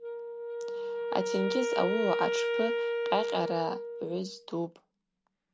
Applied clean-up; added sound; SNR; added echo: none; Wind instrument, woodwind instrument; -1 dB; none.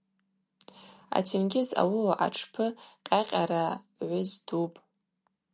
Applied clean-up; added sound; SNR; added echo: none; none; none; none.